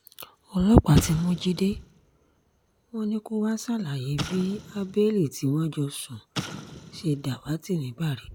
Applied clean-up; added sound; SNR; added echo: none; Explosion; 14 dB; none.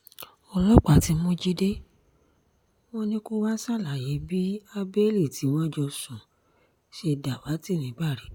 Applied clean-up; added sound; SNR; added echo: none; none; none; none.